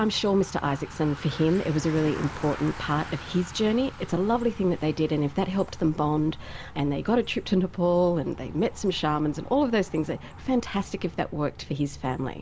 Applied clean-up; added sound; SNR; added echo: none; Bicycle; 14 dB; none.